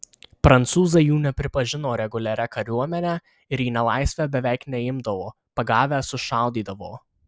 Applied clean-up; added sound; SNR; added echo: none; none; none; none.